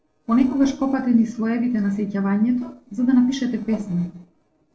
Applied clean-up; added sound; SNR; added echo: neural separator model SepFormer DNS4.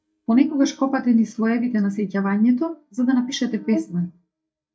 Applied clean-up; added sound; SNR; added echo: neural mask model DeepFilterNet 3.